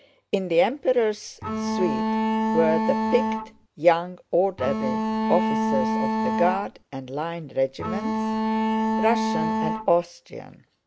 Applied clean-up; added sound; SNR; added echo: none; Bowed string instrument; -1 dB; none.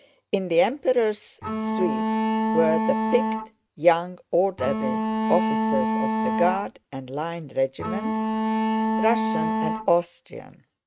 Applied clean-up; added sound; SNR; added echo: neural mask model RNNoise.